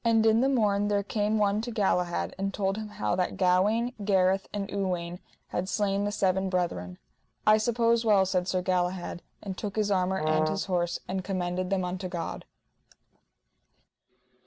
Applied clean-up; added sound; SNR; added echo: none; Brass instrument; 2 dB; none.